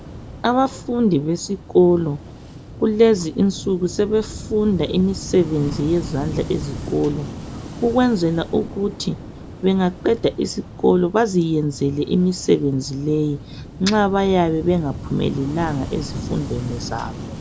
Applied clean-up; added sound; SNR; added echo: none; Waves, surf / Wind; 12 dB; none.